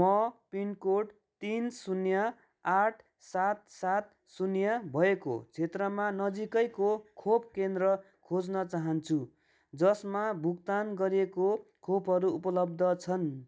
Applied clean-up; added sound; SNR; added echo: none; none; none; none.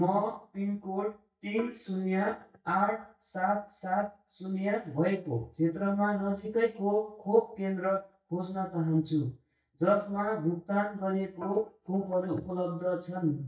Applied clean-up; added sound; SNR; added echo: neural mask model DeepFilterNet 3.